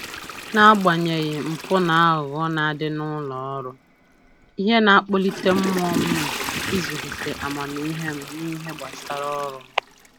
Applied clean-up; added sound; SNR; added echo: none; Toilet flush / Water; 10 dB; none.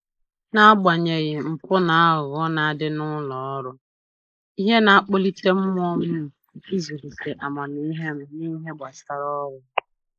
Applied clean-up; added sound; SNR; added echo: neural mask model Resemble Enhance denoiser.